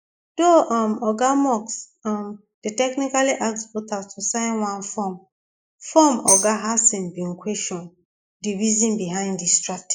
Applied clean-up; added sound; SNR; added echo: neural mask model Resemble Enhance denoiser.